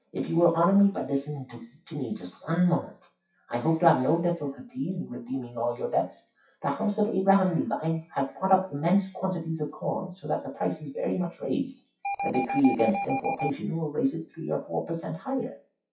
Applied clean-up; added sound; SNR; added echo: classical method WPE with log-MMSE.